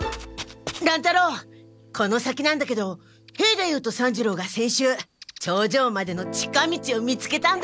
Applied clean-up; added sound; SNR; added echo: none; Guitar; 18 dB; none.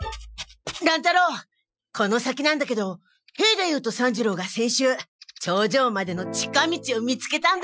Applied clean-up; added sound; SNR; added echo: classical method Wiener filter.